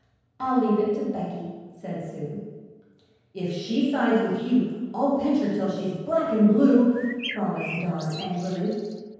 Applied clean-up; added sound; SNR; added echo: none; Bird; 14 dB; reverberation time 1.2 s.